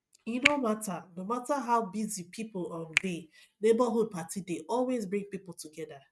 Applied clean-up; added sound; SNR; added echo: neural mask model RNNoise.